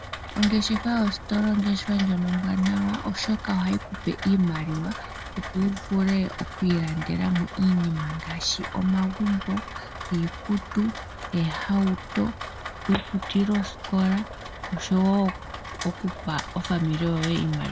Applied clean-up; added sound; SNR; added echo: none; Rain; 11 dB; none.